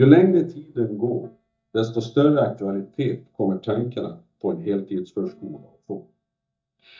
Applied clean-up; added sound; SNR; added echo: neural mask model DeepFilterNet 3.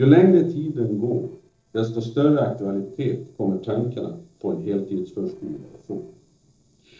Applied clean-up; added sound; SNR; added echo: neural separator model SepFormer DNS4.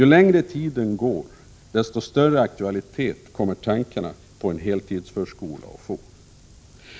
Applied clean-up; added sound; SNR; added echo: none; none; none; none.